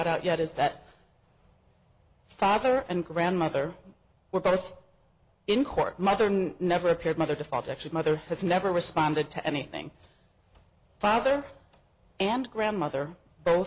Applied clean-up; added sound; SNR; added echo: none; none; none; none.